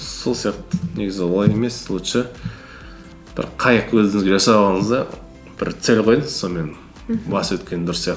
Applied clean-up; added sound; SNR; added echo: none; none; none; none.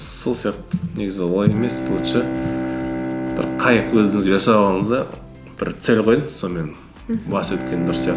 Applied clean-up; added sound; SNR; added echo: none; Bowed string instrument; 7 dB; none.